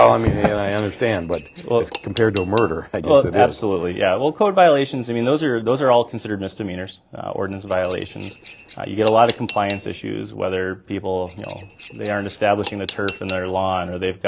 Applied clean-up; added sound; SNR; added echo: none; Cutlery, silverware / Dishes, pots, and pans; 13 dB; none.